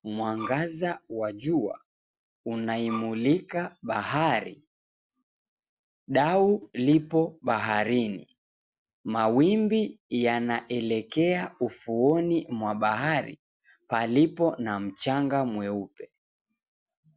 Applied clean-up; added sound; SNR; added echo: none; Bowed string instrument; 14 dB; none.